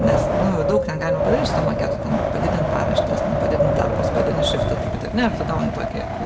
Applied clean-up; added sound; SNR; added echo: none; Wind; -4 dB; reverberation time 1.1 s.